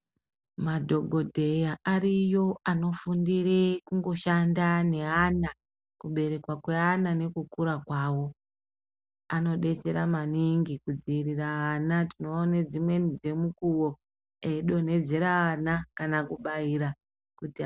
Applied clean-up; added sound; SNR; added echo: none; none; none; none.